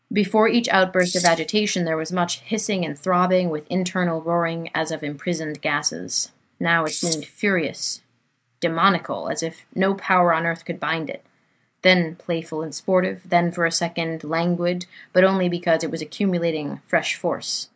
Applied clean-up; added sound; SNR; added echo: neural mask model Resemble Enhance denoiser.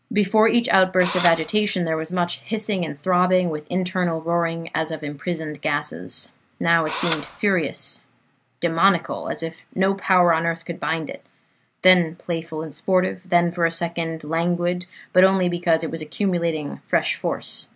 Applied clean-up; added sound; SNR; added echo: none; Engine / Drill; 4 dB; none.